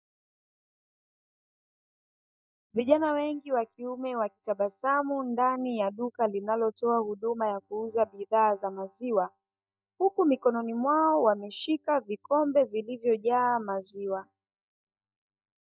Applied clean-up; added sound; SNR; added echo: neural mask model DeepFilterNet 3.